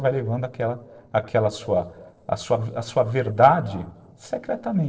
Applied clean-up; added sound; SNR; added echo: neural separator model SepFormer DNS4.